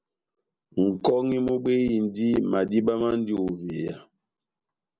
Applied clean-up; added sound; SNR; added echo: none; none; none; none.